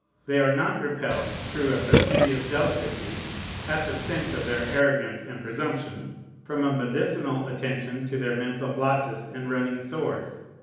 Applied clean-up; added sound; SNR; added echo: none; Burping, eructation; 0 dB; reverberation time 1.0 s.